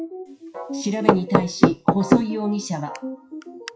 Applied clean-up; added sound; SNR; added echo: classical method WPE with log-MMSE.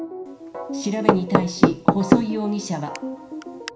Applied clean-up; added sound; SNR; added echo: none; Knock / Wood; -3 dB; reverberation time 0.5 s.